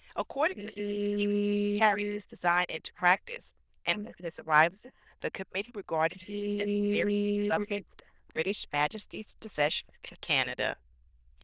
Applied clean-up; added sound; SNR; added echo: neural diffusion model UNIVERSE++.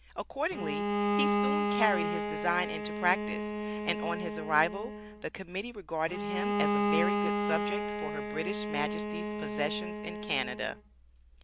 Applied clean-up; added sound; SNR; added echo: none; Bowed string instrument; -2 dB; none.